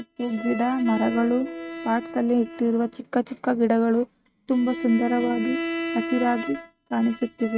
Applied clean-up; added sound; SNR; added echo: neural mask model RNNoise.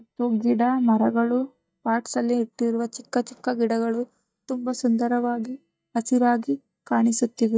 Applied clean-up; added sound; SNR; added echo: neural mask model DeepFilterNet 3.